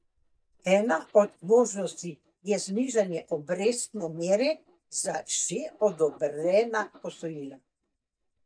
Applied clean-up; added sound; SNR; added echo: neural mask model DeepFilterNet 3.